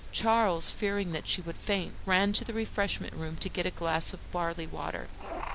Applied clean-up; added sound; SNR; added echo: none; Cricket; 8 dB; none.